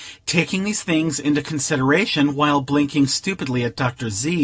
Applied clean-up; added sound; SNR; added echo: none; none; none; none.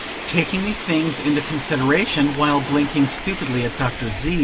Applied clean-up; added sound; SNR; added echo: none; Subway, metro, underground; 9 dB; none.